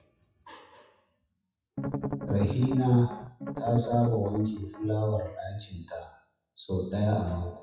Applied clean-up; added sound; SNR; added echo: classical method WPE with log-MMSE.